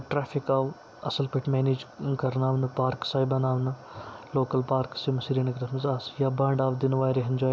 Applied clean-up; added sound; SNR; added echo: none; none; none; none.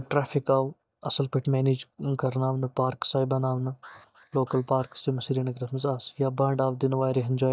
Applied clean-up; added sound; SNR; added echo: neural mask model DeepFilterNet 3.